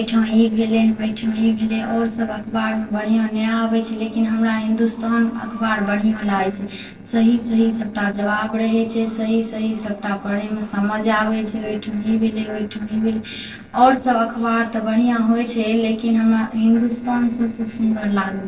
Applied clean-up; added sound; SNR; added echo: neural separator model SepFormer DNS4.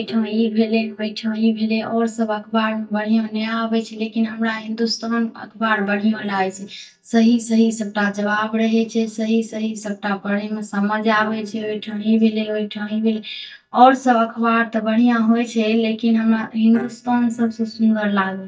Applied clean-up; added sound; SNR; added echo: neural mask model DeepFilterNet 3.